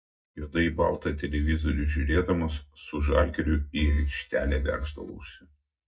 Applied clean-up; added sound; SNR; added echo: neural mask model DeepFilterNet 3.